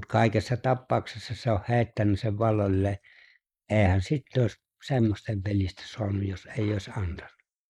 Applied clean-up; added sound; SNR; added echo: neural mask model Resemble Enhance denoiser.